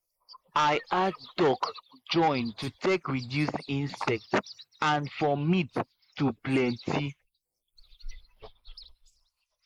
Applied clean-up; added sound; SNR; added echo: neural mask model Resemble Enhance denoiser.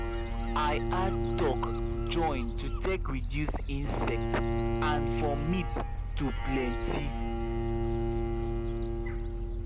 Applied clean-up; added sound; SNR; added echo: none; Bowed string instrument + Gull, seagull; -5 dB; none.